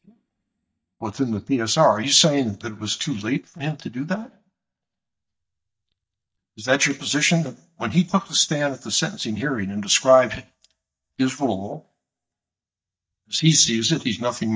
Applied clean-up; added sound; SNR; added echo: neural mask model DeepFilterNet 3.